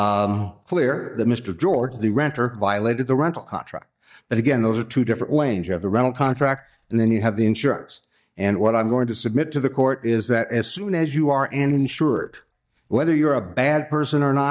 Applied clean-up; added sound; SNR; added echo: neural mask model DeepFilterNet 3.